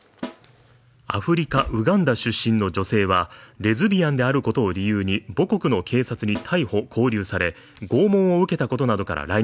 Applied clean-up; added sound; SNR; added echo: none; Snare drum; 19 dB; none.